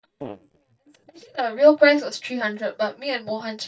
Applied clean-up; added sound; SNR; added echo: neural mask model DeepFilterNet 3.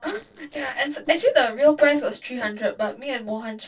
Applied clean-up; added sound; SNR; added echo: neural separator model SepFormer DNS4.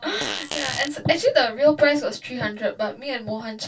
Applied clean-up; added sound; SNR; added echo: none; Fart; 7 dB; reverberation time 0.1 s.